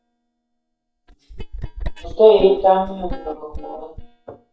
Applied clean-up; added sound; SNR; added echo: neural mask model DeepFilterNet 3.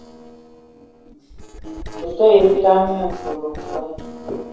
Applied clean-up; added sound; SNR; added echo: neural separator model SepFormer DNS4.